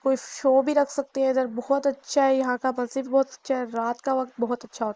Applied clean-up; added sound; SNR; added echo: neural mask model Resemble Enhance denoiser.